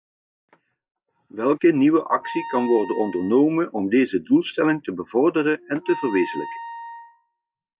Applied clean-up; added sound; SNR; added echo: classical method log-MMSE.